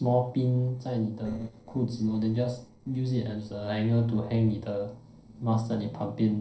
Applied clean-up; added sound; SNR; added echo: neural separator model SepFormer DNS4.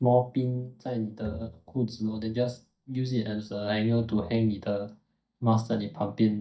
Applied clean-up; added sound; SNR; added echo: neural mask model DeepFilterNet 3.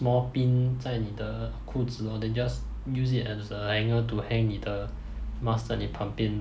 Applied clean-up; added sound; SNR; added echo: none; none; none; none.